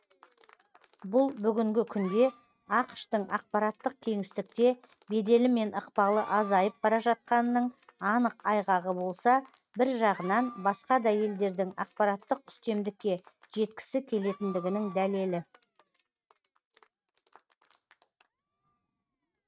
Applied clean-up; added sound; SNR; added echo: neural mask model RNNoise.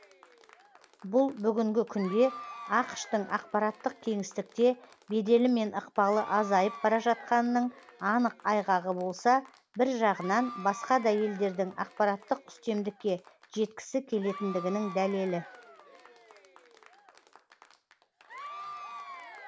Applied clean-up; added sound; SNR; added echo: none; Applause / Crowd / Cheering; 17 dB; none.